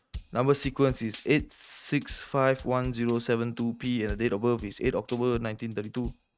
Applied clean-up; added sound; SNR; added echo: neural mask model RNNoise.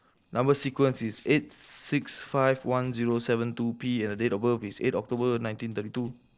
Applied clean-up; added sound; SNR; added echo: neural separator model SepFormer DNS4.